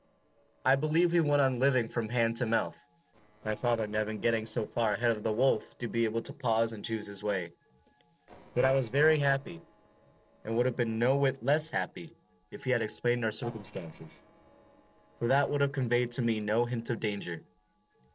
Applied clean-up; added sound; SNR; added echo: neural separator model SepFormer DNS4.